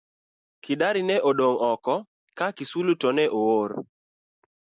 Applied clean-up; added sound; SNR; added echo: none; none; none; none.